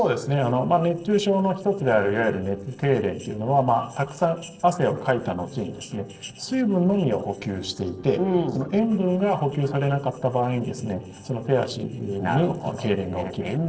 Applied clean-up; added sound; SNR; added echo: neural separator model SepFormer DNS4.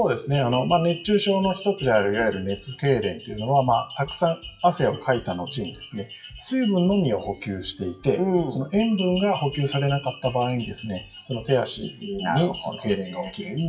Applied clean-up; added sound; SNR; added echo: classical method WPE with log-MMSE.